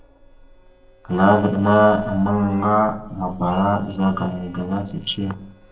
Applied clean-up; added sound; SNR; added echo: neural separator model SepFormer DNS4.